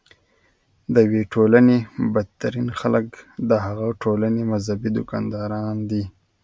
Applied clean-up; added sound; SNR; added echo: none; none; none; none.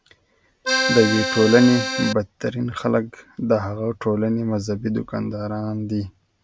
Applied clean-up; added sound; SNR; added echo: none; Accordion; 1 dB; none.